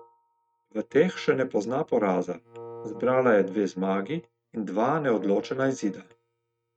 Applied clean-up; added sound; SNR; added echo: neural mask model RNNoise.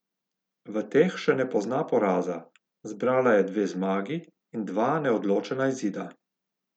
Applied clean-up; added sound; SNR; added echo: none; none; none; none.